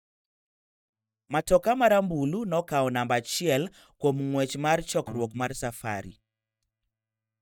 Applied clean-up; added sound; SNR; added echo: neural mask model DeepFilterNet 3.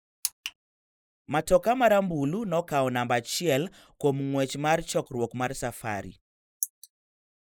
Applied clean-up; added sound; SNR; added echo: neural mask model Resemble Enhance denoiser.